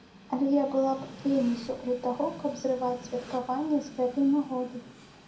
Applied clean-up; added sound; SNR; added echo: none; Train; 18 dB; reverberation time 0.5 s.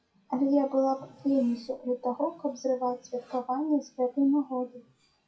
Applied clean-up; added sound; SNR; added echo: classical method WPE with log-MMSE.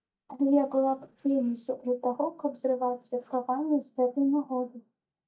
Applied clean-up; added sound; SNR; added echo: neural mask model DeepFilterNet 3.